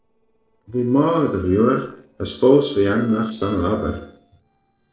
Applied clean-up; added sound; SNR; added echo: neural separator model SepFormer DNS4.